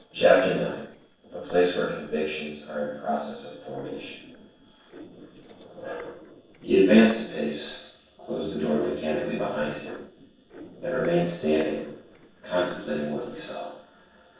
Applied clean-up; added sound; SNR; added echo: neural separator model SepFormer DNS4.